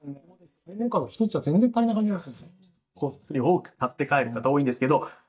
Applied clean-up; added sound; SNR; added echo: neural mask model DeepFilterNet 3.